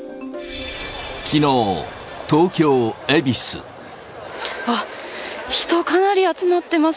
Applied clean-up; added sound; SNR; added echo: none; none; none; none.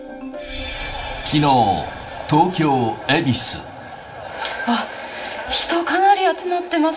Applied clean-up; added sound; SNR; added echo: none; none; none; reverberation time 0.8 s.